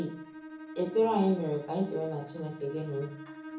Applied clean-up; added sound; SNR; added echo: none; Bowed string instrument; 13 dB; reverberation time 0.7 s.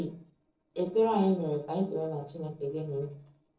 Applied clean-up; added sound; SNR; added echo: neural separator model SepFormer DNS4.